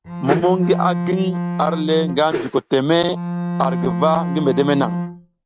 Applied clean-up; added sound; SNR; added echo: neural mask model RNNoise.